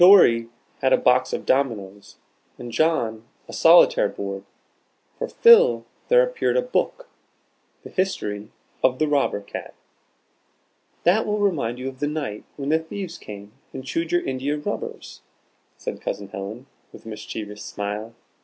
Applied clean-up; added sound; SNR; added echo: none; none; none; none.